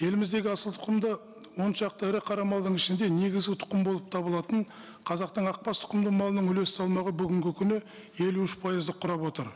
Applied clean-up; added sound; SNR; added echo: none; none; none; none.